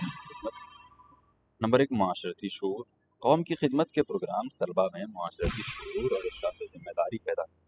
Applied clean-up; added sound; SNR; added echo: classical method spectral subtraction.